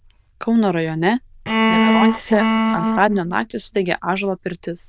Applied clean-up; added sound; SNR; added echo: neural diffusion model UNIVERSE++.